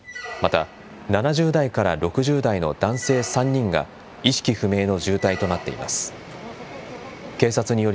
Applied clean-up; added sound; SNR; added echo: none; Squeak; 18 dB; none.